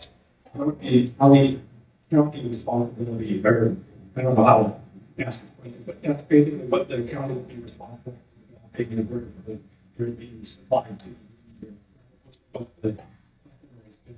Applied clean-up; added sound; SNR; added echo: neural mask model DeepFilterNet 3.